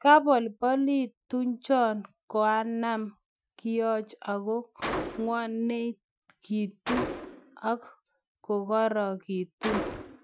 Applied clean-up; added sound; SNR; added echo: classical method Wiener filter.